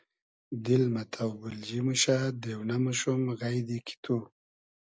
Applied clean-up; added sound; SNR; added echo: none; none; none; none.